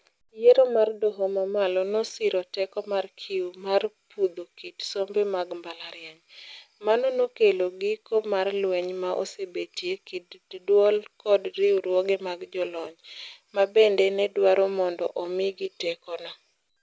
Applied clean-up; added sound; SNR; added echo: none; none; none; none.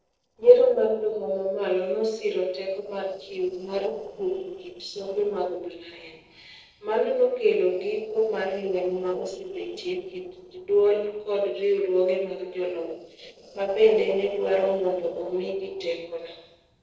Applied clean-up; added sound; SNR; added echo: neural separator model SepFormer DNS4.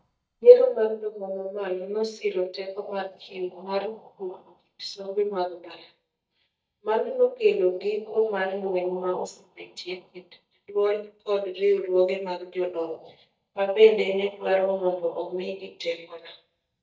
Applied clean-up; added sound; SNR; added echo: neural mask model DeepFilterNet 3.